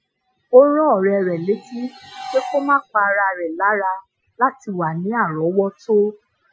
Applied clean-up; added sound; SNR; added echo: classical method Wiener filter.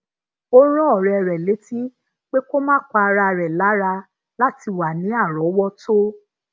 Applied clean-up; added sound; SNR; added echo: none; none; none; none.